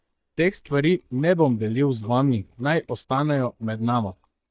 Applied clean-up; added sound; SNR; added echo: neural mask model DeepFilterNet 3.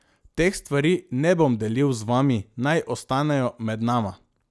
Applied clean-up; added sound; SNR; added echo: none; none; none; none.